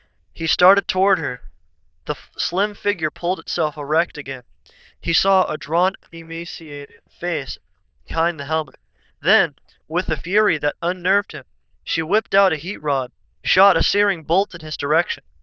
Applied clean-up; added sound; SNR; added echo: neural diffusion model UNIVERSE++.